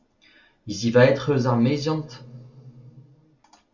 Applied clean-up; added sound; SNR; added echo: none; none; none; reverberation time 0.9 s.